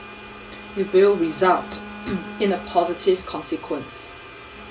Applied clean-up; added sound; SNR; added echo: none; Bowed string instrument; 18 dB; reverberation time 0.2 s.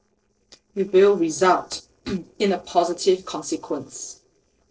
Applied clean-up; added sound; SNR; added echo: neural separator model SepFormer DNS4.